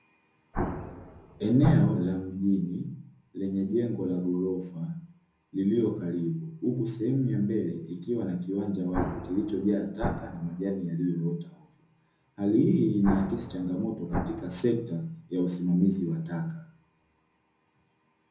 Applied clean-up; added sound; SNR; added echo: none; Explosion; 7 dB; reverberation time 0.6 s.